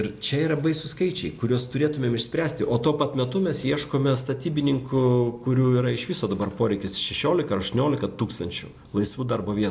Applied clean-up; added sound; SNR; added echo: none; none; none; none.